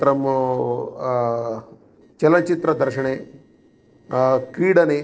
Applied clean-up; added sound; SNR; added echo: neural separator model SepFormer DNS4.